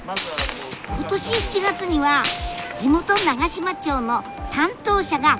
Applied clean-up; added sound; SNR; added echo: none; Gunshot, gunfire; 9 dB; none.